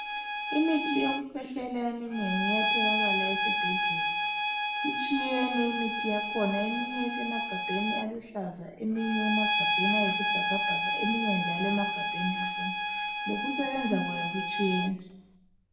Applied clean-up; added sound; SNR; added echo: none; Bowed string instrument; -2 dB; reverberation time 0.8 s.